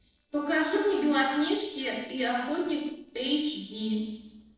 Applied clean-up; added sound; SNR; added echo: neural separator model SepFormer DNS4.